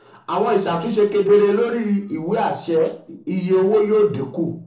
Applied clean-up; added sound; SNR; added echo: neural separator model SepFormer DNS4.